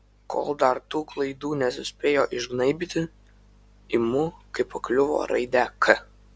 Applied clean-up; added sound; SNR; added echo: none; none; none; none.